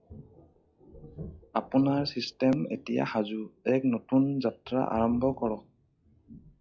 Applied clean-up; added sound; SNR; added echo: classical method log-MMSE.